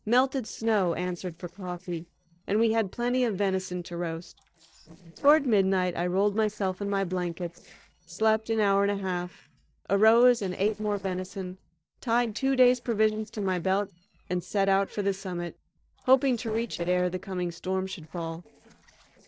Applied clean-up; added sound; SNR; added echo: neural separator model SepFormer DNS4.